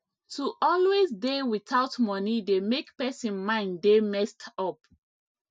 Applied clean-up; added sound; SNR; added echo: none; none; none; none.